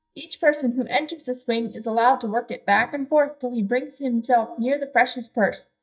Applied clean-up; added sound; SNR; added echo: neural mask model DeepFilterNet 3.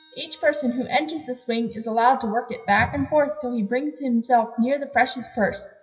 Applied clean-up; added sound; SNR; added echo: classical method WPE with log-MMSE.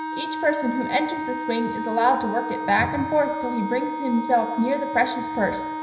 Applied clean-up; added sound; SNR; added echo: none; Wind instrument, woodwind instrument; 5 dB; reverberation time 0.9 s.